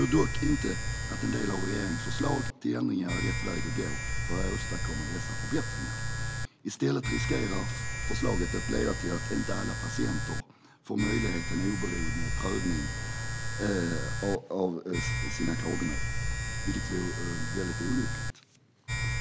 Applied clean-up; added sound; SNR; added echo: none; Domestic sounds, home sounds; -1 dB; none.